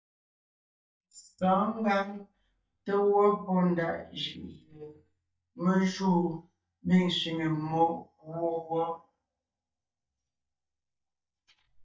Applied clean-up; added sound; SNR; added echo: neural mask model DeepFilterNet 3.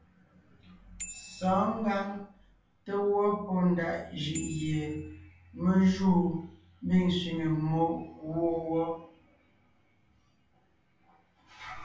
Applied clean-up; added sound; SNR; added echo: none; Bicycle bell; 19 dB; reverberation time 0.3 s.